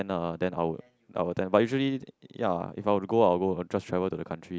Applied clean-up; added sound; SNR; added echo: none; none; none; none.